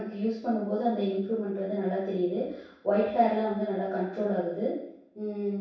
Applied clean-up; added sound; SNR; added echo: none; none; none; reverberation time 0.7 s.